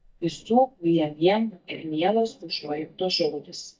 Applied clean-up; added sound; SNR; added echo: neural mask model DeepFilterNet 3.